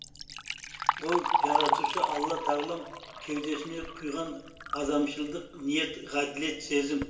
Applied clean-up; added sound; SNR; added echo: none; Liquid; 1 dB; reverberation time 0.8 s.